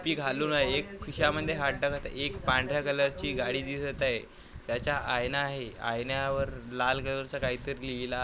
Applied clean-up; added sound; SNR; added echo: none; none; none; none.